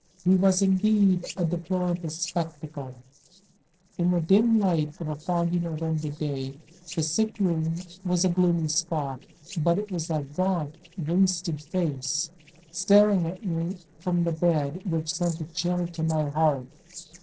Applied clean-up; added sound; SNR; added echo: neural separator model SepFormer DNS4.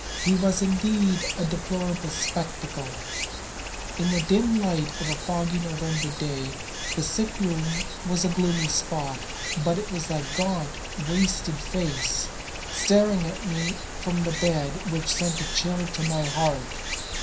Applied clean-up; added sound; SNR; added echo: none; Stream; 6 dB; reverberation time 0.3 s.